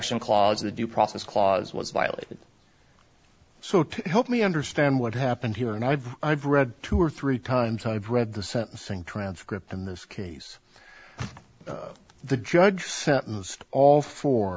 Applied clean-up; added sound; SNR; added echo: none; none; none; none.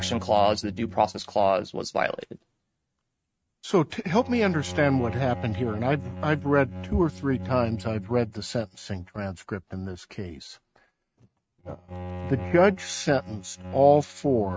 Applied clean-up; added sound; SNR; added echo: neural mask model RNNoise.